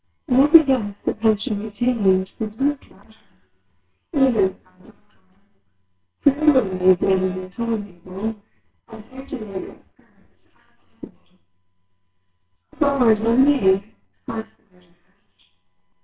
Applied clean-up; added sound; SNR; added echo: neural separator model SepFormer WHAMR!.